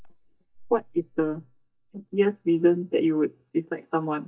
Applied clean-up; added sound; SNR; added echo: neural mask model DeepFilterNet 3.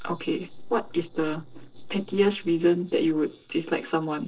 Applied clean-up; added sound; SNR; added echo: neural separator model SepFormer DNS4.